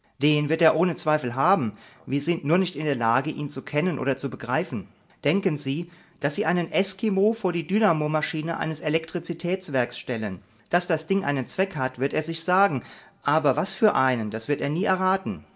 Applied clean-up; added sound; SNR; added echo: none; none; none; reverberation time 0.4 s.